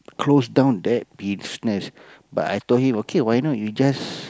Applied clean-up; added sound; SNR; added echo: none; none; none; none.